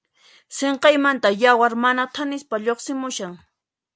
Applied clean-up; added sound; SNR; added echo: none; none; none; none.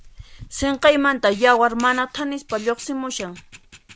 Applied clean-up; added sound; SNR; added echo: none; Camera; 20 dB; none.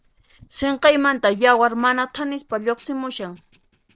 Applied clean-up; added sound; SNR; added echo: neural separator model SepFormer DNS4.